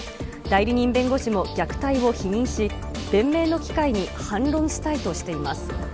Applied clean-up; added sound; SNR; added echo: none; none; none; none.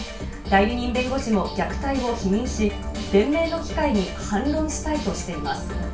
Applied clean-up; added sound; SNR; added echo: none; Mechanical fan; 19 dB; reverberation time 0.3 s.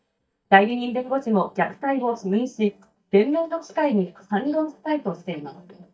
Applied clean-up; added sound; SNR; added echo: neural mask model DeepFilterNet 3.